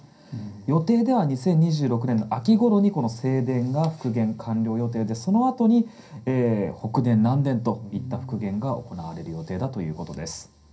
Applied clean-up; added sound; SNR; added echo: none; none; none; reverberation time 0.3 s.